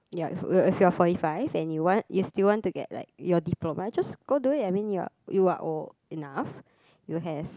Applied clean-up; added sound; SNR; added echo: none; none; none; none.